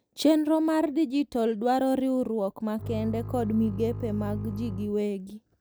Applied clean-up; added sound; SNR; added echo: none; Bowed string instrument; 9 dB; none.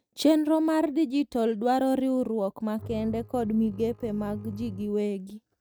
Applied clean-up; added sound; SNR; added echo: neural mask model RNNoise.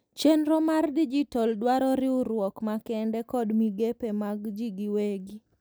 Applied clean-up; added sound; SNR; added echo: none; none; none; none.